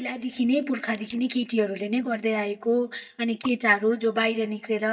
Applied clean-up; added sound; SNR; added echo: neural mask model DeepFilterNet 3.